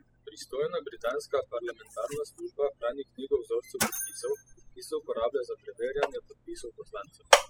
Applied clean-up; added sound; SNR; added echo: classical method spectral subtraction.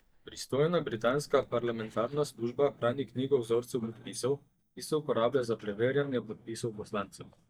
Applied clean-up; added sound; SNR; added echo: neural mask model DeepFilterNet 3.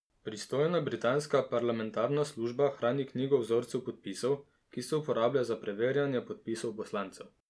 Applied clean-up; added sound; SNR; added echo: none; none; none; none.